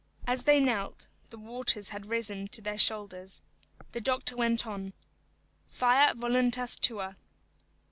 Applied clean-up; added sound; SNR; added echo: none; none; none; none.